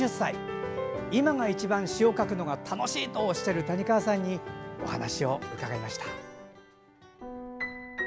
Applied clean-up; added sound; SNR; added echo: none; none; none; none.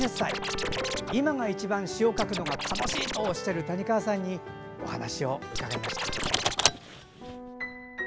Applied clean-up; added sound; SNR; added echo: none; Car + Scratching (performance technique); 2 dB; none.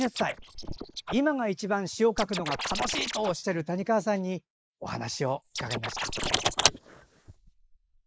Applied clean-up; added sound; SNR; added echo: neural mask model Resemble Enhance denoiser.